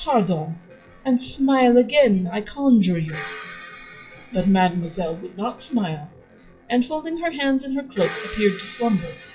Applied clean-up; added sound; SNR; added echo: classical method WPE with log-MMSE.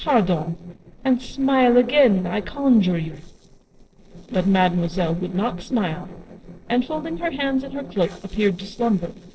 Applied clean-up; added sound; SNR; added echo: neural separator model SepFormer DNS4.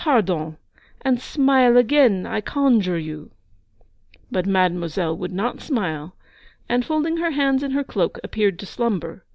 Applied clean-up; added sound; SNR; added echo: none; none; none; none.